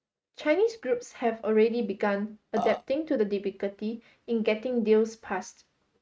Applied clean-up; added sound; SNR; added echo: neural mask model RNNoise.